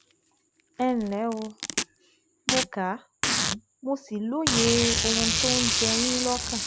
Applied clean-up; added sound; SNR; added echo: none; Packing tape, duct tape; -1 dB; none.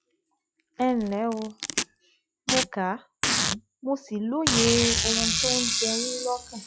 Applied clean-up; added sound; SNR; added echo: classical method log-MMSE.